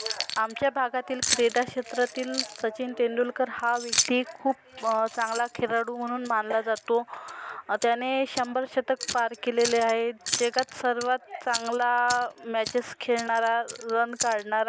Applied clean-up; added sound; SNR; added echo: none; Keys jangling; 9 dB; none.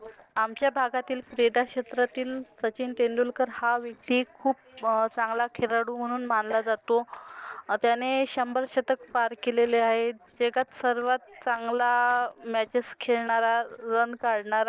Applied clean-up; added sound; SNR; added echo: neural separator model SepFormer DNS4.